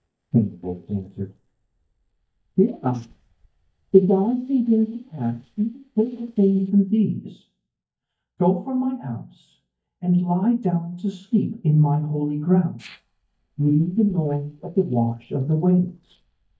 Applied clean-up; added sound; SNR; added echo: neural mask model DeepFilterNet 3.